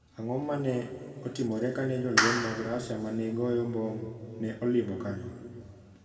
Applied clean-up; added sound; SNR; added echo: none; Clapping; -1 dB; reverberation time 2.1 s.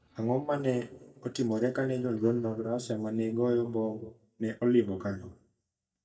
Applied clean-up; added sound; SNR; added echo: neural mask model DeepFilterNet 3.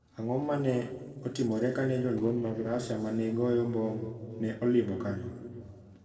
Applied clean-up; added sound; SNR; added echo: neural separator model SepFormer DNS4.